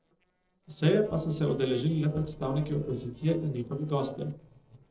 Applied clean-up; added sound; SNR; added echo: neural separator model SepFormer DNS4.